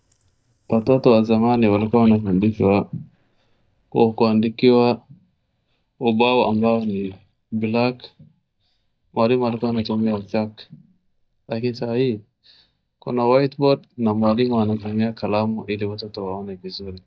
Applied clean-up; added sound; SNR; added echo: neural mask model DeepFilterNet 3.